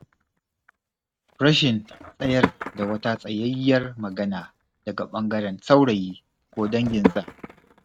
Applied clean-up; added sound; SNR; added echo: neural mask model RNNoise.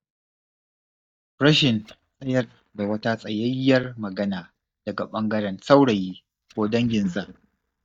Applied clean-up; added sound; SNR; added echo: neural mask model DeepFilterNet 3.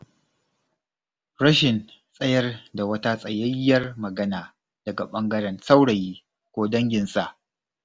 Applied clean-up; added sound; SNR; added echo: none; none; none; none.